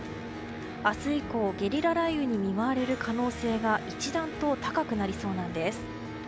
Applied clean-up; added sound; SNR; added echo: none; Electric guitar; 10 dB; none.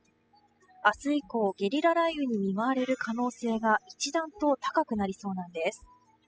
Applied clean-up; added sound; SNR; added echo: classical method spectral subtraction.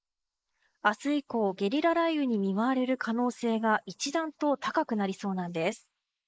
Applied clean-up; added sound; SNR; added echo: neural mask model Resemble Enhance denoiser.